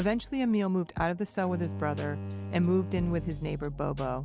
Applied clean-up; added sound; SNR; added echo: none; Bowed string instrument; 10 dB; none.